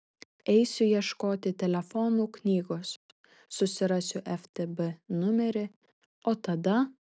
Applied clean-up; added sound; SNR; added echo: none; none; none; none.